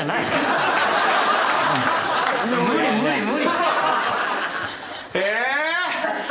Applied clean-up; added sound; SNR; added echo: none; none; none; none.